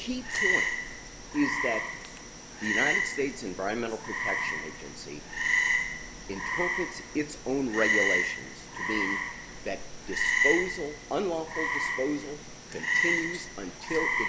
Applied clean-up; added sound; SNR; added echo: none; Frog; -3 dB; none.